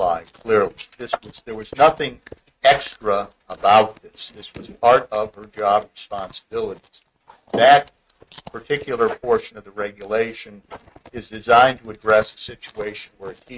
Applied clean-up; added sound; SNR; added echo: neural mask model RNNoise.